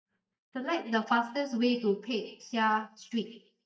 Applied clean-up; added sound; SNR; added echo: neural mask model DeepFilterNet 3.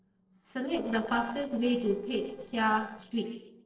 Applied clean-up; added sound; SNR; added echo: neural separator model SepFormer DNS4.